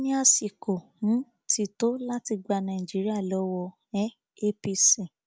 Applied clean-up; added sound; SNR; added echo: none; none; none; none.